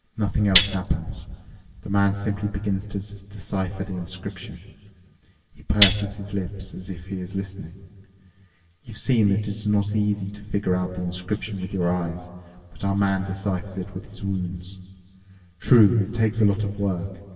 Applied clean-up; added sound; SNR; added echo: none; Tambourine; 2 dB; reverberation time 1.9 s.